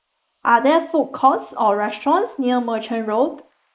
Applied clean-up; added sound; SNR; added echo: neural mask model Resemble Enhance denoiser.